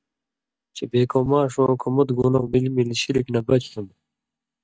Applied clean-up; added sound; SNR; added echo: neural mask model DeepFilterNet 3.